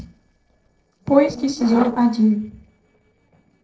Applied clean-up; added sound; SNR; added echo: neural separator model SepFormer DNS4.